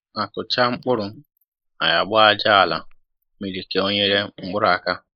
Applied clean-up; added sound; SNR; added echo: neural mask model Resemble Enhance denoiser.